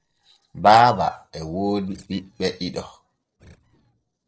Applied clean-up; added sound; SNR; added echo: neural separator model SepFormer DNS4.